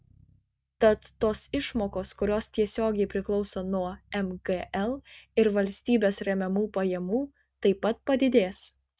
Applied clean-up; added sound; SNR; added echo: neural mask model RNNoise.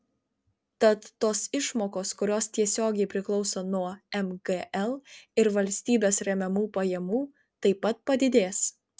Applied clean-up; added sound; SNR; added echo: none; none; none; none.